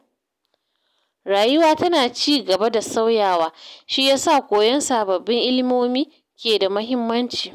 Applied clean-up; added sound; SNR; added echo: none; none; none; none.